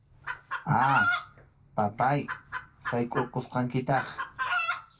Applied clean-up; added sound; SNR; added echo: none; Chicken, rooster; 3 dB; reverberation time 0.2 s.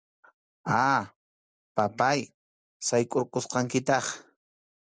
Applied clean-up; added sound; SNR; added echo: none; none; none; none.